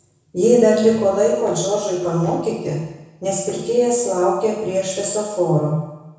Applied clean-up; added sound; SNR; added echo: none; none; none; reverberation time 1.0 s.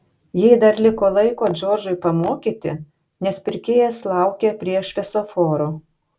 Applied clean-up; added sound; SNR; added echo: none; none; none; none.